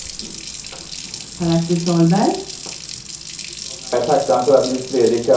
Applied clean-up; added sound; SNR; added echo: none; Water tap, faucet; 13 dB; reverberation time 0.7 s.